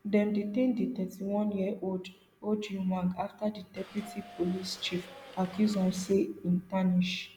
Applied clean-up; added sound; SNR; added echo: none; Subway, metro, underground / Doorbell; 18 dB; none.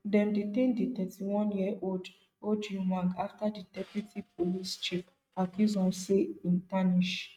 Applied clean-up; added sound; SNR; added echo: neural mask model RNNoise.